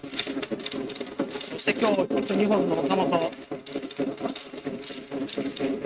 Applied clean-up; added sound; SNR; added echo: neural mask model RNNoise.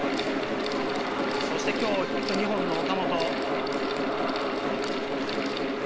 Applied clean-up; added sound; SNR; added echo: none; Mechanical fan; -2 dB; none.